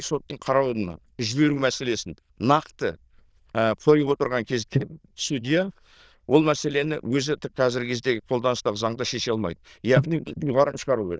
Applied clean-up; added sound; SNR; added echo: neural diffusion model UNIVERSE++.